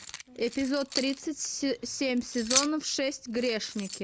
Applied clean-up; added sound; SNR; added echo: none; Keys jangling; 6 dB; none.